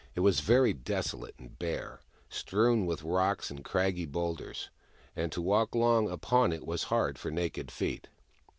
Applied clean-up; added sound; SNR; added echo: none; none; none; none.